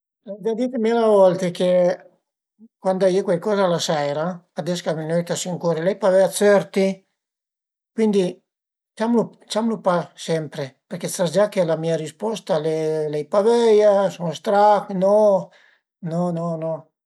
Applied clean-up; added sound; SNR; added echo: none; none; none; none.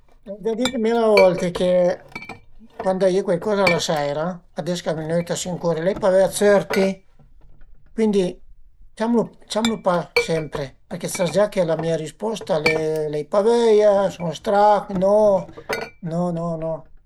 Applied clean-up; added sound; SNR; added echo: none; Chink, clink; 12 dB; none.